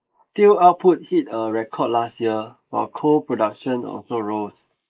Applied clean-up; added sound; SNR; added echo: neural mask model Resemble Enhance denoiser.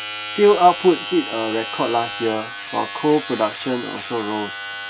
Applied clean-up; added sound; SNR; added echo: none; Domestic sounds, home sounds; 10 dB; none.